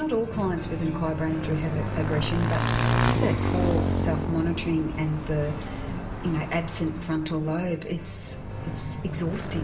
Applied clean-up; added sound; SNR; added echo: none; Motorcycle / Engine; 1 dB; reverberation time 0.8 s.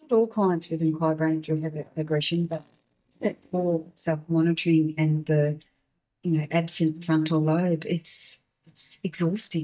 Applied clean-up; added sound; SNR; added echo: neural mask model DeepFilterNet 3.